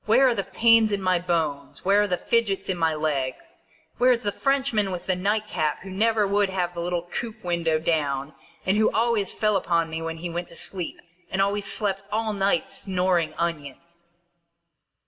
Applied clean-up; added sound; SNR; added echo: none; none; none; reverberation time 0.7 s.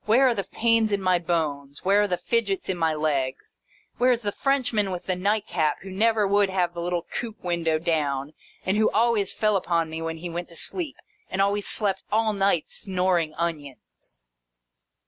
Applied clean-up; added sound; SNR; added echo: none; none; none; none.